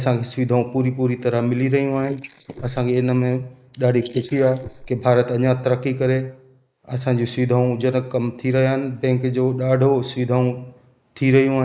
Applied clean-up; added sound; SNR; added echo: neural mask model Resemble Enhance denoiser.